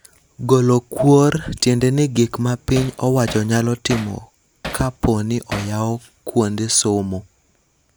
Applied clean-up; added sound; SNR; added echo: none; Hammer; 15 dB; none.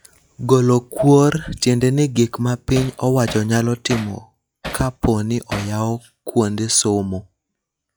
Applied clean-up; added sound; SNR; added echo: classical method log-MMSE.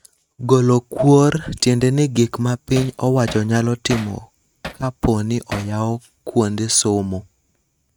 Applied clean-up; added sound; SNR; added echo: neural mask model RNNoise.